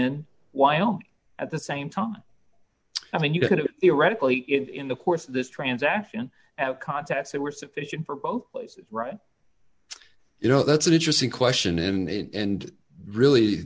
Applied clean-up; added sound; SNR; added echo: none; none; none; none.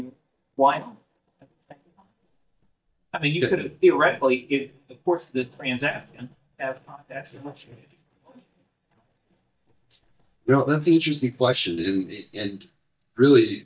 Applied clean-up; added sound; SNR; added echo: neural mask model DeepFilterNet 3.